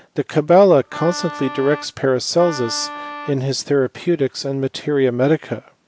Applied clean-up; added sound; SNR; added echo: none; Wind instrument, woodwind instrument; 13 dB; none.